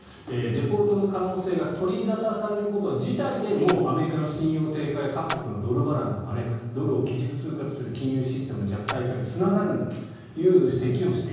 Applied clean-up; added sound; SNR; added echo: none; Splash, splatter; 14 dB; reverberation time 1.3 s.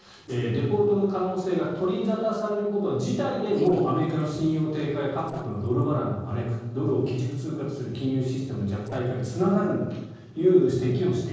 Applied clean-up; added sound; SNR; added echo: neural separator model SepFormer DNS4.